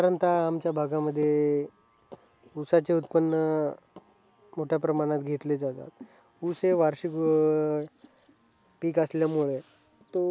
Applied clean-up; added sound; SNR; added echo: none; none; none; none.